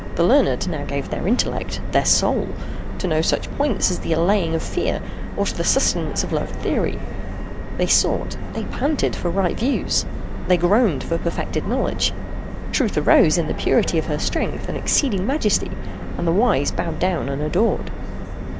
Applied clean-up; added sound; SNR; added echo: none; Subway, metro, underground; 4 dB; none.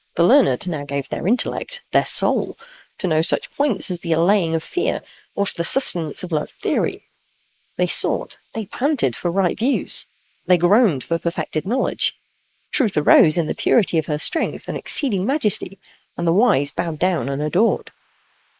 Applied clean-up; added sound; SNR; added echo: neural mask model Resemble Enhance denoiser.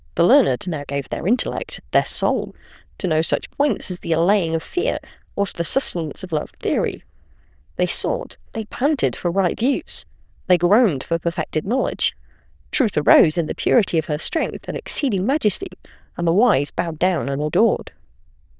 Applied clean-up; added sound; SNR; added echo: neural diffusion model UNIVERSE++.